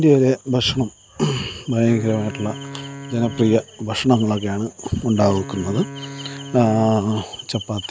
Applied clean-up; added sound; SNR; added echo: none; Wind instrument, woodwind instrument; 15 dB; none.